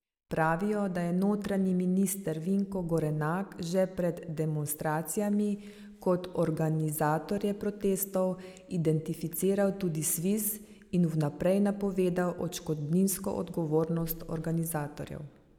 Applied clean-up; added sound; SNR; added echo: none; none; none; none.